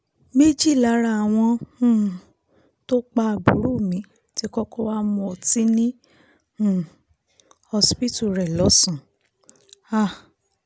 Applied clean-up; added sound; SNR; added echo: none; none; none; none.